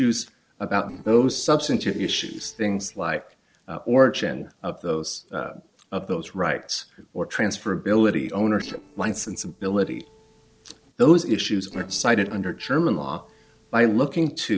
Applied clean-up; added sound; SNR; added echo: neural separator model SepFormer DNS4.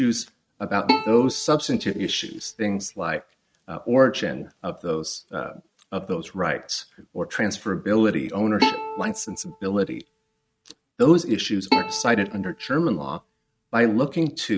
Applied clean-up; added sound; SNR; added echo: neural mask model RNNoise.